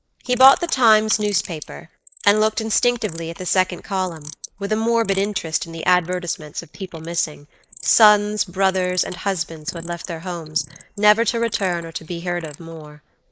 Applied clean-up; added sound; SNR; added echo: neural mask model Resemble Enhance denoiser.